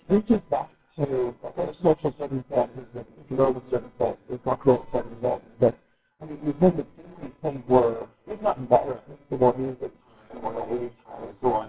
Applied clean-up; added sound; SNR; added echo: neural separator model SepFormer WHAMR!.